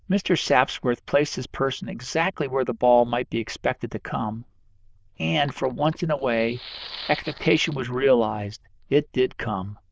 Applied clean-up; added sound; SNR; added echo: neural diffusion model UNIVERSE++.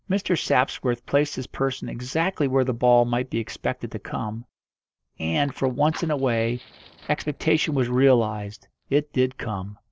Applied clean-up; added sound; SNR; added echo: neural separator model SepFormer DNS4.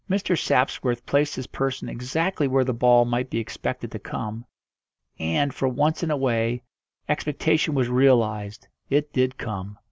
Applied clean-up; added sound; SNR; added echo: none; none; none; none.